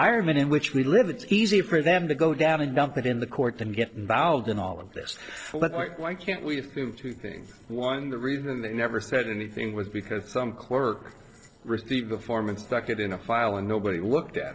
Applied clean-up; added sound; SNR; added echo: neural separator model SepFormer DNS4.